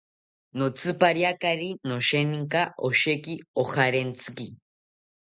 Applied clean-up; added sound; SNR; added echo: none; none; none; none.